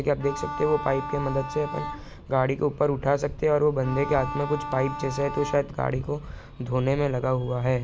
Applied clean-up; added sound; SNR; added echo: none; Bowed string instrument; 9 dB; none.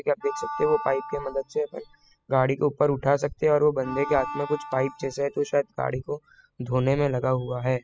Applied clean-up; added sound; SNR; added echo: classical method spectral subtraction.